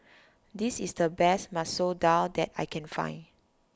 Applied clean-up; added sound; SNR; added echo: none; none; none; none.